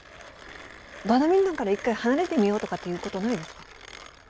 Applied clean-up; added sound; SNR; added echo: none; Mechanisms; 17 dB; none.